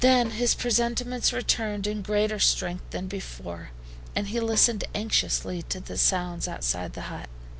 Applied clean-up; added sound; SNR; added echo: none; Snare drum; 20 dB; none.